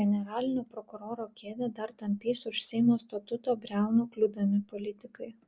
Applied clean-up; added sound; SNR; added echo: none; none; none; none.